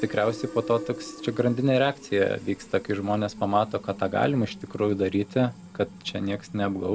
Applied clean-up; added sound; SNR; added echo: none; Fill (with liquid); 16 dB; none.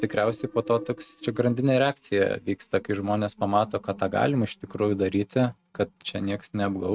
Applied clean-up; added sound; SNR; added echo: neural mask model RNNoise.